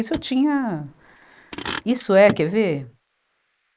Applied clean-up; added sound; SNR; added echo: neural mask model Resemble Enhance denoiser.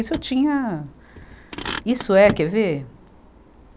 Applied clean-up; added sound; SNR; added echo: none; Motor vehicle (road); 12 dB; none.